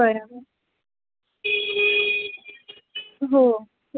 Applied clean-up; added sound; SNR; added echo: none; none; none; none.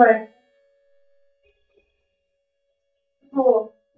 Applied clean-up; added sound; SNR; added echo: neural mask model DeepFilterNet 3.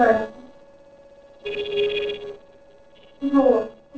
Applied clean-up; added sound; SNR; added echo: neural separator model SepFormer DNS4.